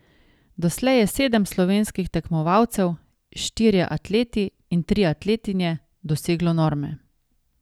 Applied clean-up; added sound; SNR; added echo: none; none; none; none.